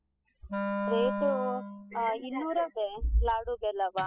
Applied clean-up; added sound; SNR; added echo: classical method spectral subtraction.